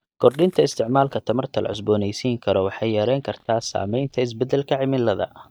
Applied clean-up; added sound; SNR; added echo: neural mask model DeepFilterNet 3.